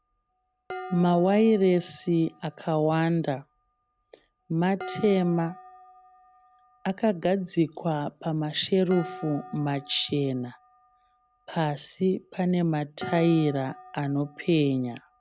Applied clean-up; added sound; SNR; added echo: none; Dishes, pots, and pans; 18 dB; none.